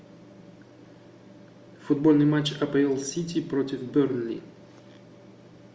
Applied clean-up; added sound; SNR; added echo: none; none; none; none.